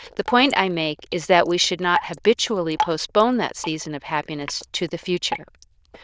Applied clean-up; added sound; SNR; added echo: neural diffusion model UNIVERSE++.